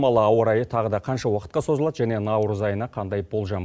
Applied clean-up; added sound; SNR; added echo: none; none; none; none.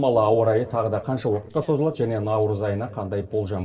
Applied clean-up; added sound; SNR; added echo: neural separator model SepFormer DNS4.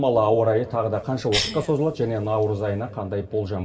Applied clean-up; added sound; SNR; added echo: none; Cough; 12 dB; reverberation time 2.8 s.